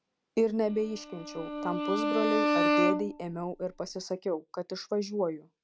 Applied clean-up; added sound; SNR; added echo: none; Bowed string instrument; -2 dB; none.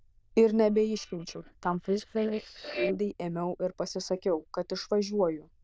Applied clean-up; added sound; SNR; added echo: neural diffusion model UNIVERSE++.